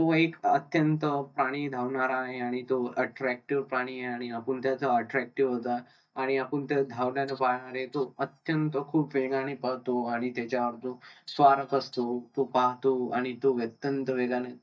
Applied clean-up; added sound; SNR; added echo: neural mask model DeepFilterNet 3.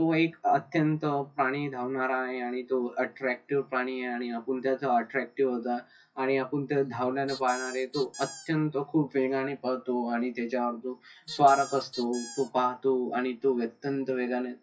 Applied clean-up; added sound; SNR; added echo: classical method WPE with log-MMSE.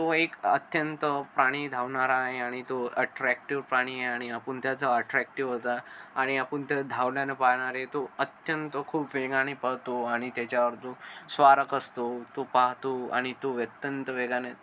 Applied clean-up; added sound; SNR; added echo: none; none; none; none.